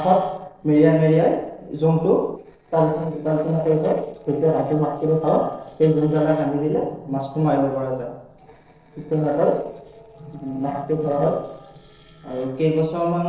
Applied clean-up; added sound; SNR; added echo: neural separator model SepFormer DNS4.